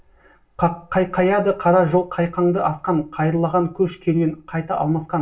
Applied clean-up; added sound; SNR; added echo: none; none; none; reverberation time 0.2 s.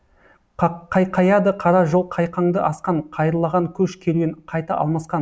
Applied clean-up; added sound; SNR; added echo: none; none; none; none.